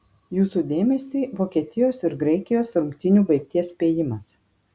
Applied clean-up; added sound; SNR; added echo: none; none; none; none.